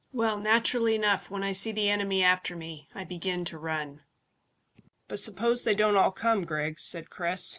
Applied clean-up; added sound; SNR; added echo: none; none; none; none.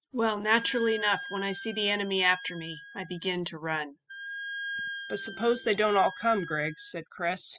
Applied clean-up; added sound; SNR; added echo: classical method spectral subtraction.